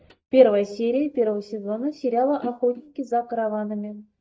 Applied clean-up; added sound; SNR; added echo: neural mask model DeepFilterNet 3.